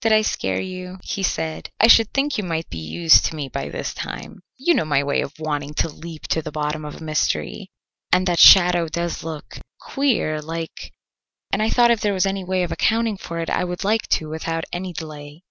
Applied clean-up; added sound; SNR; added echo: none; none; none; none.